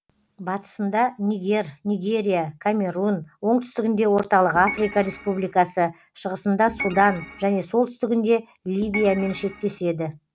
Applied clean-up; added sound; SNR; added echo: none; Organ; 12 dB; none.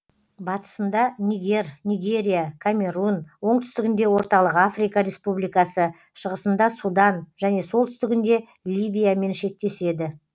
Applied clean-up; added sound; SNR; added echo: none; none; none; none.